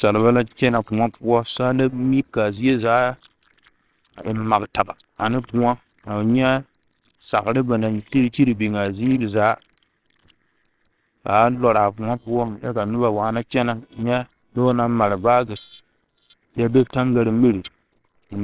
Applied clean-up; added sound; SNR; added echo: neural separator model SepFormer WHAMR!.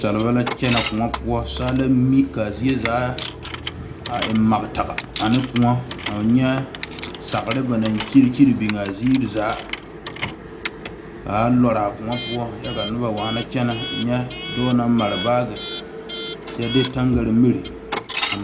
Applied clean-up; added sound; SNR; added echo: none; Coin (dropping) / Alarm; 10 dB; reverberation time 0.4 s.